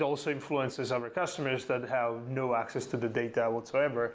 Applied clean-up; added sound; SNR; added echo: none; none; none; none.